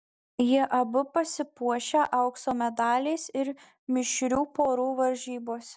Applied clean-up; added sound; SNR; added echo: none; none; none; none.